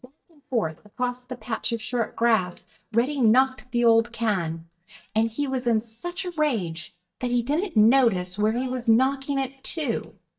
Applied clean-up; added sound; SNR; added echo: neural mask model DeepFilterNet 3.